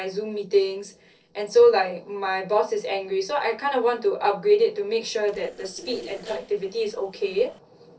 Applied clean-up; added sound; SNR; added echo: neural separator model SepFormer DNS4.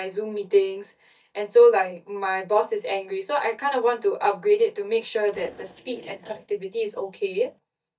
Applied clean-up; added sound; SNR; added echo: neural mask model DeepFilterNet 3.